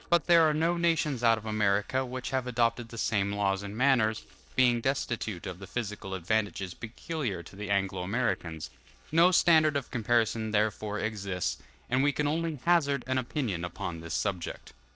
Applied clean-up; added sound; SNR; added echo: neural separator model SepFormer DNS4.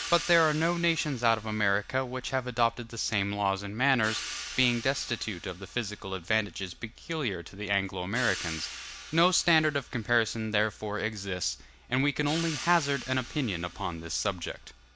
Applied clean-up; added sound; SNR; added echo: none; Hi-hat; 14 dB; none.